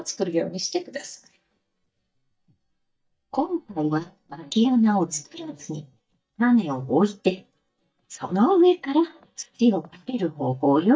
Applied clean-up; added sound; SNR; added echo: neural mask model DeepFilterNet 3.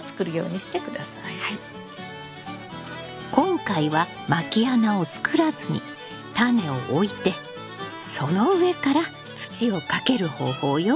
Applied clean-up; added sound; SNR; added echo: none; none; none; none.